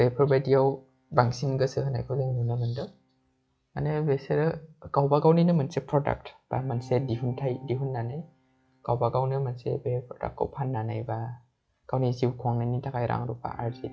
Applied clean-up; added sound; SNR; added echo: classical method log-MMSE.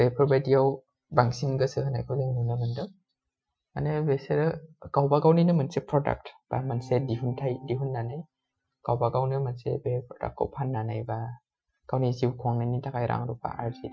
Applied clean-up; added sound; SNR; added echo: classical method Wiener filter.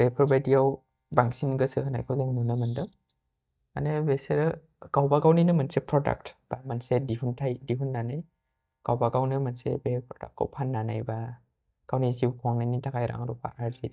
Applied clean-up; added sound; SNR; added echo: neural mask model DeepFilterNet 3.